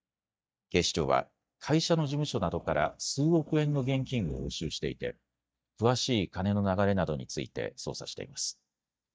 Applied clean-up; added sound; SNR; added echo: neural mask model DeepFilterNet 3.